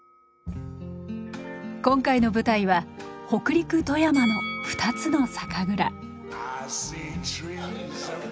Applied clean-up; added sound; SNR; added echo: none; Bell; 15 dB; none.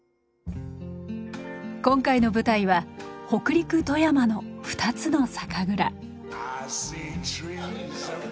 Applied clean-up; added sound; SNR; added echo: none; none; none; none.